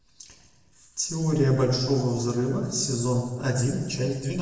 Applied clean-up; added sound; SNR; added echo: none; none; none; reverberation time 1.1 s.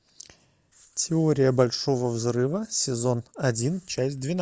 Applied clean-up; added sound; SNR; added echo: none; none; none; none.